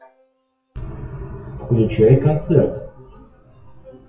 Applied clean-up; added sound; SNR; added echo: classical method WPE with log-MMSE.